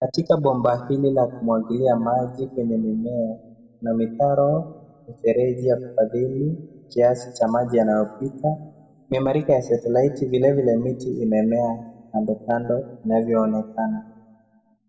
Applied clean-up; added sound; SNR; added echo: none; none; none; reverberation time 1.3 s.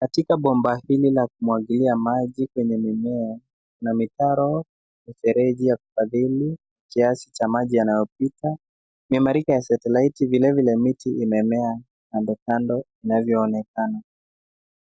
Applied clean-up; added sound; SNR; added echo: none; none; none; none.